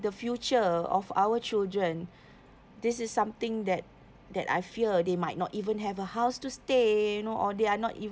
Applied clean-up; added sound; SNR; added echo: none; none; none; none.